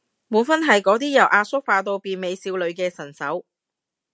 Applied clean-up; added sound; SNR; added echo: none; none; none; none.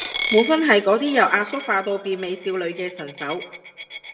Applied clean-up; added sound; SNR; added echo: none; Coin (dropping); 10 dB; reverberation time 1.1 s.